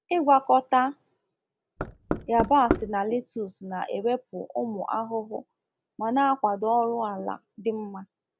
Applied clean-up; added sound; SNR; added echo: none; Knock; 3 dB; none.